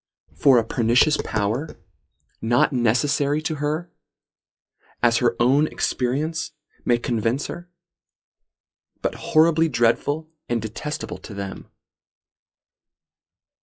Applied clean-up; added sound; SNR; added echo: classical method log-MMSE.